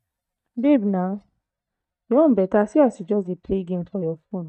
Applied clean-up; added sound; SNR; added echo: neural mask model DeepFilterNet 3.